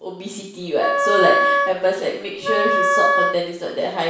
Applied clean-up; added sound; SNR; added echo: none; Wind instrument, woodwind instrument; -3 dB; reverberation time 0.7 s.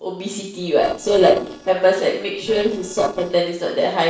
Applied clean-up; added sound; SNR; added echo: neural separator model SepFormer DNS4.